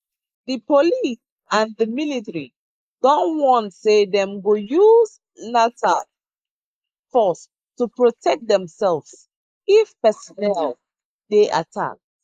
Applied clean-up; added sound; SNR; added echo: neural mask model Resemble Enhance denoiser.